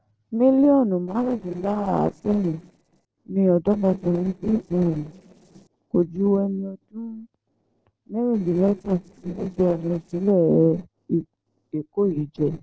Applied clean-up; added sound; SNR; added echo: neural separator model SepFormer DNS4.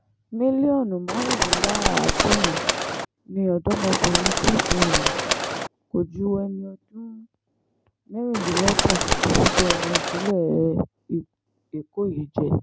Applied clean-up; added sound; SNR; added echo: none; Bird; -3 dB; none.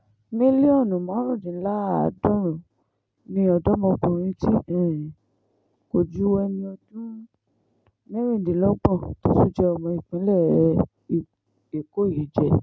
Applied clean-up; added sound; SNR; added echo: none; none; none; none.